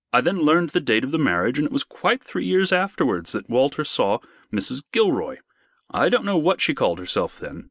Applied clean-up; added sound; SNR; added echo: neural mask model Resemble Enhance denoiser.